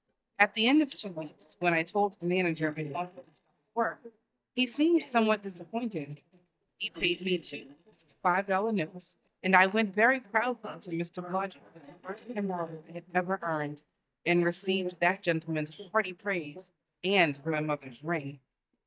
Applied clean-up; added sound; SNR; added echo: neural mask model DeepFilterNet 3.